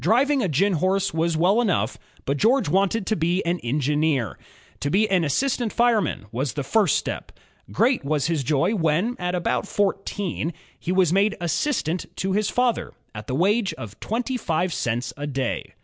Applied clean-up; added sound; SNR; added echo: none; none; none; none.